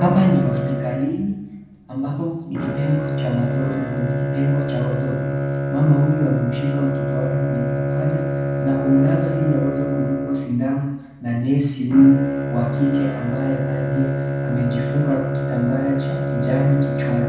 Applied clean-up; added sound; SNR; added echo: none; Bowed string instrument; 2 dB; reverberation time 0.9 s.